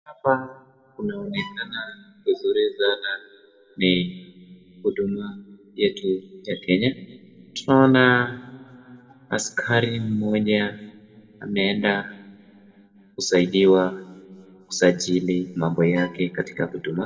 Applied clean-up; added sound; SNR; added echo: none; Bowed string instrument; 19 dB; reverberation time 1.1 s.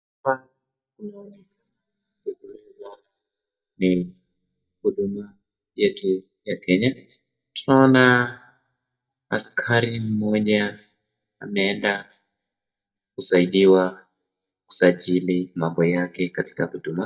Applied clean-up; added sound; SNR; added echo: neural mask model DeepFilterNet 3.